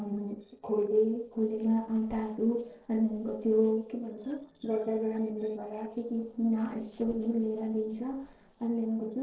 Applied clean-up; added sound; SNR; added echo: neural separator model SepFormer DNS4.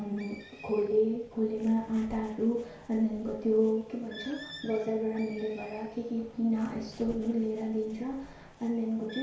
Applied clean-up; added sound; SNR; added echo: none; Bird; 20 dB; reverberation time 0.6 s.